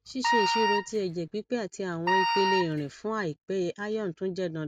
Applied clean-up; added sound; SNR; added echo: none; Wind instrument, woodwind instrument; -2 dB; none.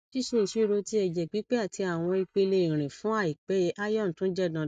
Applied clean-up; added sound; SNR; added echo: neural mask model DeepFilterNet 3.